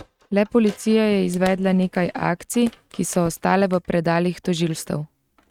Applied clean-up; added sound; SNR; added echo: neural mask model RNNoise.